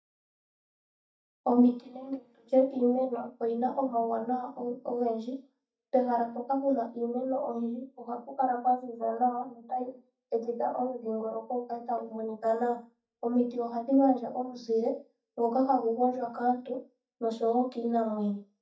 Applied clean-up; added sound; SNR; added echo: neural mask model DeepFilterNet 3.